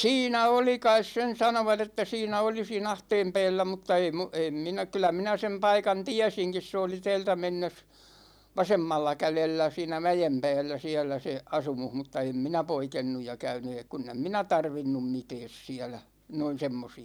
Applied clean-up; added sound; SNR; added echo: none; none; none; none.